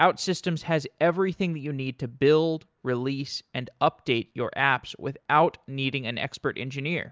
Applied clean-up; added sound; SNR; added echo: none; none; none; none.